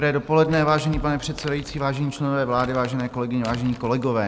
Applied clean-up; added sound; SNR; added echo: none; Crumpling, crinkling; 19 dB; none.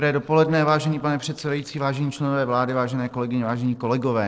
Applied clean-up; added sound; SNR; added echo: neural separator model SepFormer DNS4.